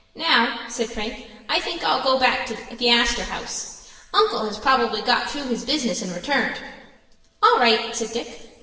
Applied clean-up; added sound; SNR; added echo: none; none; none; reverberation time 1.2 s.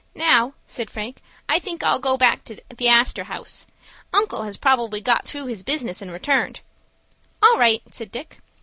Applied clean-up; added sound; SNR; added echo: none; none; none; none.